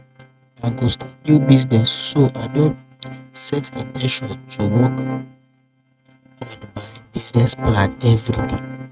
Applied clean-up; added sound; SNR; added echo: neural mask model RNNoise.